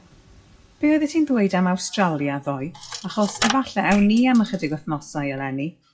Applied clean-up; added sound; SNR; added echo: classical method WPE with log-MMSE.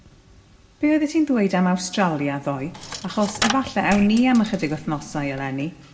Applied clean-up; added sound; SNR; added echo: none; Coin (dropping); 11 dB; reverberation time 0.7 s.